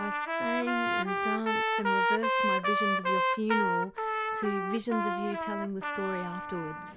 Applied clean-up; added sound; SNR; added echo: none; Trumpet; -4 dB; none.